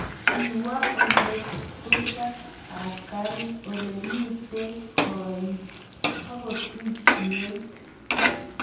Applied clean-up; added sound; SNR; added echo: none; Frying (food); -4 dB; reverberation time 0.8 s.